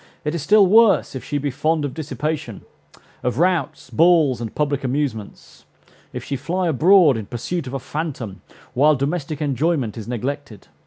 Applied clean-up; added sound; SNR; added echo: none; none; none; none.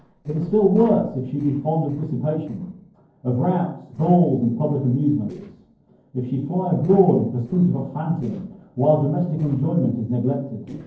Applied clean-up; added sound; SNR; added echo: neural separator model SepFormer DNS4.